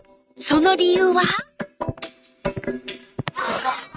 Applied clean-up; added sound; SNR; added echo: neural mask model RNNoise.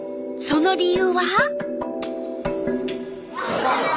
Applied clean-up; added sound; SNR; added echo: none; none; none; none.